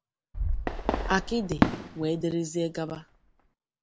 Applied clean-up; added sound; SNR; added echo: none; Fireworks; -1 dB; none.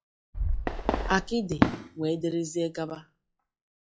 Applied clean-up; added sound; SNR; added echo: classical method log-MMSE.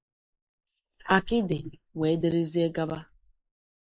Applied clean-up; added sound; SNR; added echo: neural mask model Resemble Enhance denoiser.